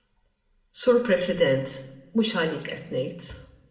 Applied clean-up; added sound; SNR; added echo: none; none; none; reverberation time 0.7 s.